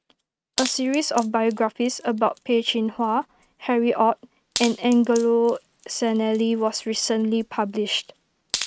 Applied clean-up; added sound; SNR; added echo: neural mask model RNNoise.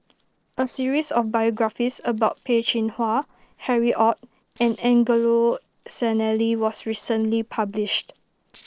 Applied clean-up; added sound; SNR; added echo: neural separator model SepFormer DNS4.